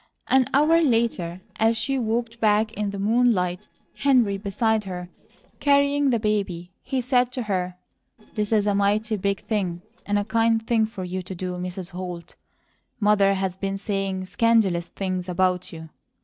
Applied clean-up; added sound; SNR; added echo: neural separator model SepFormer DNS4.